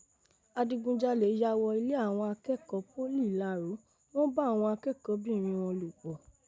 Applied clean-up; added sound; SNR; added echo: none; none; none; none.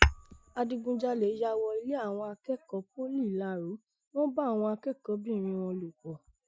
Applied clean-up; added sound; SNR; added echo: classical method Wiener filter.